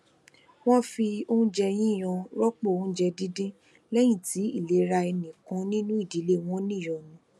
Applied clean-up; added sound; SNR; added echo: none; none; none; none.